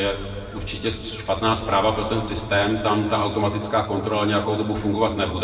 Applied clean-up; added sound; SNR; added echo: none; Gull, seagull; 14 dB; reverberation time 1.7 s.